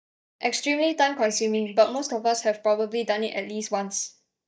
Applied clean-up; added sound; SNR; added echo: neural mask model DeepFilterNet 3.